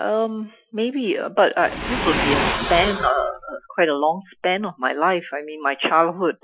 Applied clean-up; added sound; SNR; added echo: classical method Wiener filter.